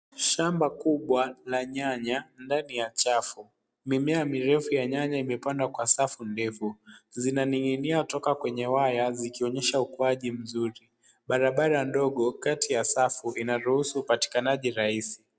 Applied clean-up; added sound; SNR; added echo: none; none; none; none.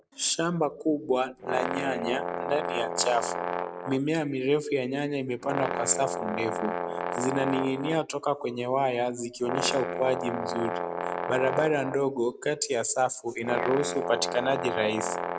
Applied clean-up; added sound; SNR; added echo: none; Brass instrument; 5 dB; none.